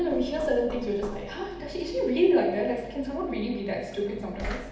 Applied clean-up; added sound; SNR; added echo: none; Knock; 14 dB; reverberation time 0.8 s.